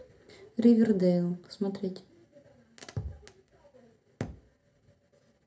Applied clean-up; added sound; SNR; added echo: none; none; none; reverberation time 0.3 s.